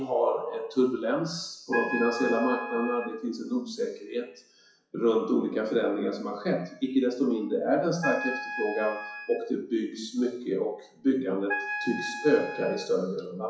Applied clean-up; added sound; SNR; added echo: classical method WPE with log-MMSE.